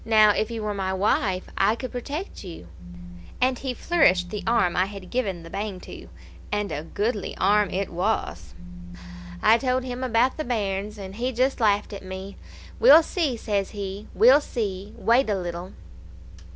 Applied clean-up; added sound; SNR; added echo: none; Telephone; 16 dB; none.